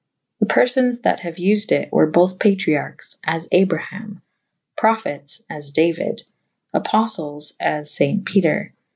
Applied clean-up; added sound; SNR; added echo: none; none; none; none.